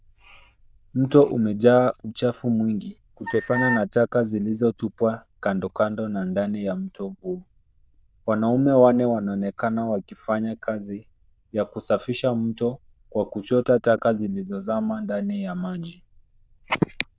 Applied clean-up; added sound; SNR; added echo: neural diffusion model UNIVERSE++.